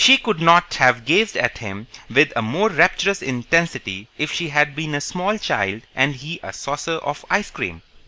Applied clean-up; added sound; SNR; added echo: none; none; none; none.